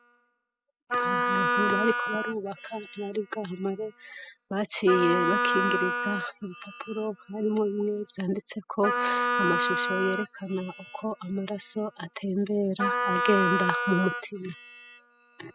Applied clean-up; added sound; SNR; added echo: classical method spectral subtraction.